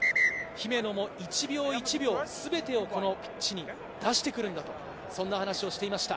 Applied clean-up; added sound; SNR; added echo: none; none; none; none.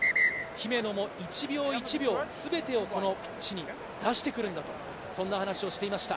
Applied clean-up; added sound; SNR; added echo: none; Waves, surf; 17 dB; none.